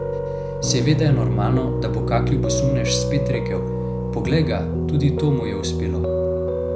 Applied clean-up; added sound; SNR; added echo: none; Piano; -2 dB; none.